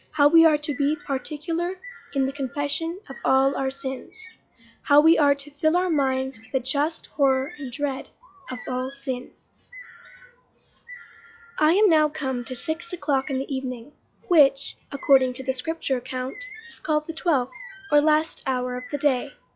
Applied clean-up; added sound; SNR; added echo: classical method log-MMSE.